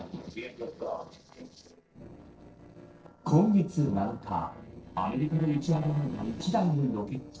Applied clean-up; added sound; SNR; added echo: neural separator model SepFormer DNS4.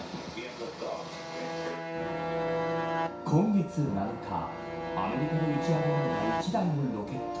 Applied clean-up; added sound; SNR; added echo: none; Bowed string instrument; 3 dB; reverberation time 0.6 s.